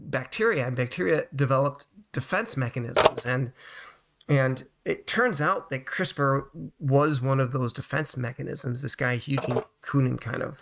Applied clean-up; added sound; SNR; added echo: neural mask model RNNoise.